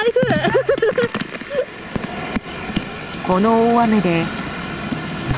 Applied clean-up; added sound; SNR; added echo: none; Bowed string instrument; 19 dB; none.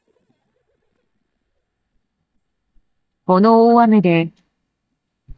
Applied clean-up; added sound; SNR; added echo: neural mask model DeepFilterNet 3.